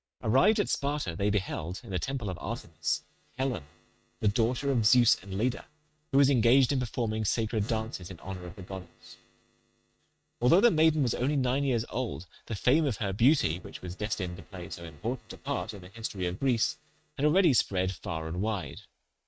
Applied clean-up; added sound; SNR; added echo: neural mask model RNNoise.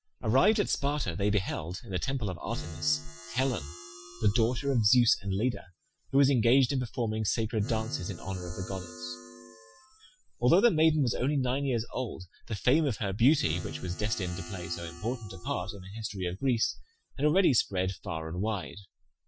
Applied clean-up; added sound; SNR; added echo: classical method Wiener filter.